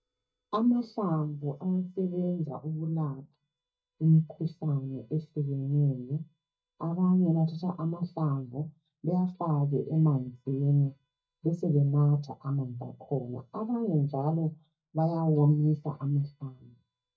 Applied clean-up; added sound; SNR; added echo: neural mask model DeepFilterNet 3.